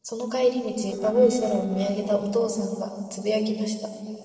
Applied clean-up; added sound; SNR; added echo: neural separator model SepFormer DNS4.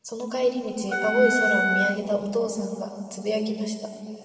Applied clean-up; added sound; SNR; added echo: none; Wind instrument, woodwind instrument; 0 dB; reverberation time 2.4 s.